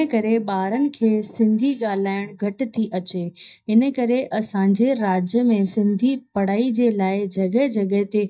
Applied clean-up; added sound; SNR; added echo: neural mask model DeepFilterNet 3.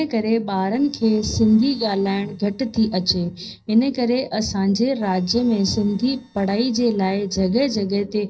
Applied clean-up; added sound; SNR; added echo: neural separator model SepFormer DNS4.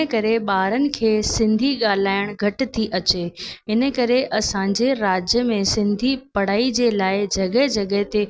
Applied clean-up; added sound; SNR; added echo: none; none; none; none.